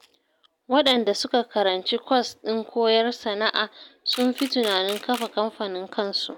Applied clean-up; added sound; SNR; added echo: none; Camera; 15 dB; none.